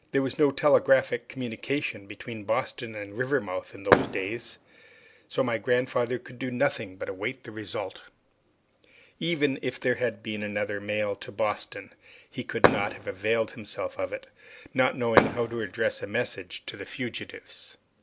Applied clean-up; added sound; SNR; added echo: none; Fireworks; 1 dB; none.